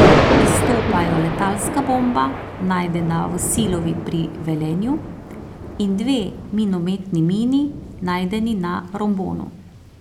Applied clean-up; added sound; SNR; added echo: none; Thunder; 1 dB; none.